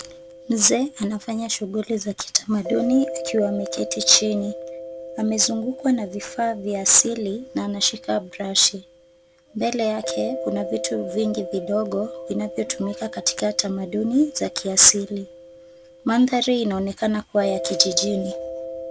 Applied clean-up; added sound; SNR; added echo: none; Mallet percussion; 11 dB; none.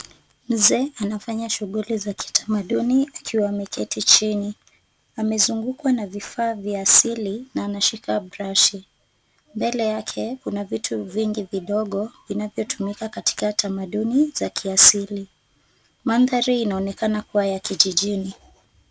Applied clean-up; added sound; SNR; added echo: none; none; none; none.